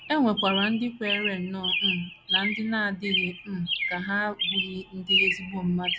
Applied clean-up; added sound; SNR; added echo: none; Chirp, tweet; 1 dB; none.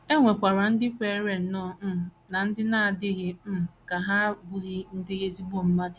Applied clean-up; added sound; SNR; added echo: none; none; none; none.